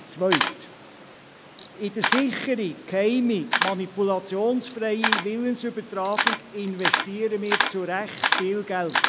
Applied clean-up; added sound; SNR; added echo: none; Camera; 2 dB; none.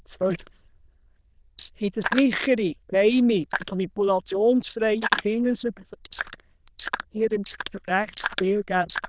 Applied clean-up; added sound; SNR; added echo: neural diffusion model UNIVERSE++.